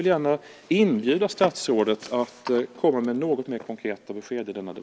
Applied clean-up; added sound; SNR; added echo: none; none; none; none.